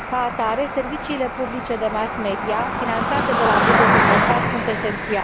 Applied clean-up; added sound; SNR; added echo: none; Cricket; -3 dB; none.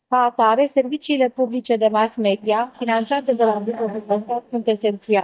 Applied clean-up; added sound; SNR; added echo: neural mask model DeepFilterNet 3.